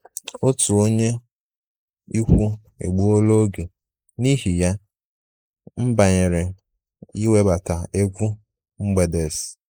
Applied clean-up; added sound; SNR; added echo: neural mask model Resemble Enhance denoiser.